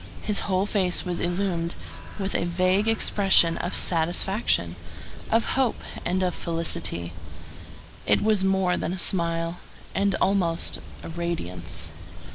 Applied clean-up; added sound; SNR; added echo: none; Bird; 13 dB; none.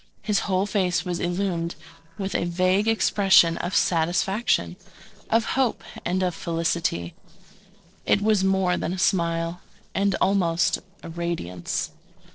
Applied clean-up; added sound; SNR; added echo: neural separator model SepFormer DNS4.